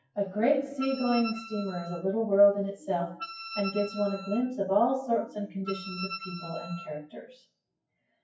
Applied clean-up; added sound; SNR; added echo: classical method WPE with log-MMSE.